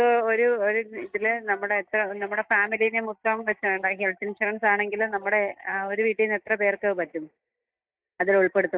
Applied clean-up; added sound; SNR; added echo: neural mask model DeepFilterNet 3.